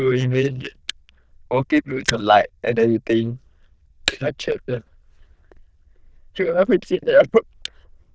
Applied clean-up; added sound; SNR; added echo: neural diffusion model UNIVERSE++.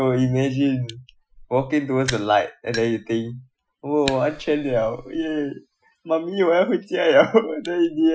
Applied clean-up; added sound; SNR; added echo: classical method Wiener filter.